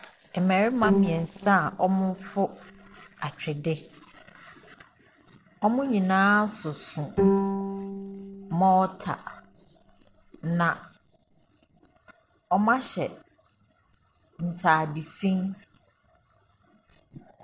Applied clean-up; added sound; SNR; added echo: neural separator model SepFormer DNS4.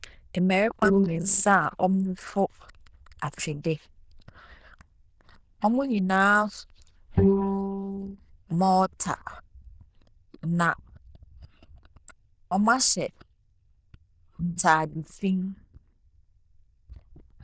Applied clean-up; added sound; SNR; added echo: neural diffusion model UNIVERSE++.